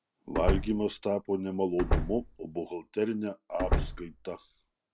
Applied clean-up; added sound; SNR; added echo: none; Slam; 0 dB; none.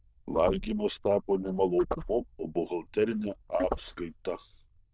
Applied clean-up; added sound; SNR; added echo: neural diffusion model UNIVERSE++.